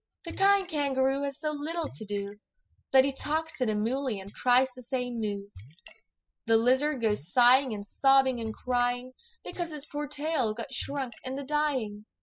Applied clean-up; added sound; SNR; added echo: classical method spectral subtraction.